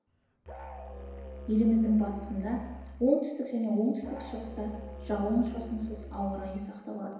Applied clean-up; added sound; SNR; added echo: none; Musical instrument; 13 dB; reverberation time 1.0 s.